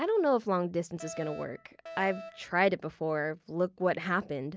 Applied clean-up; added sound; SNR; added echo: none; Alarm; 14 dB; none.